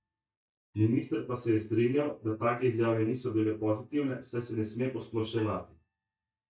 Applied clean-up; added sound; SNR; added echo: neural mask model DeepFilterNet 3.